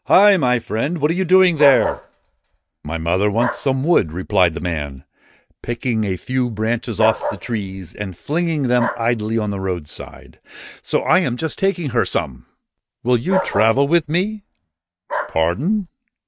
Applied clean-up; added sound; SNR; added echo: neural mask model RNNoise.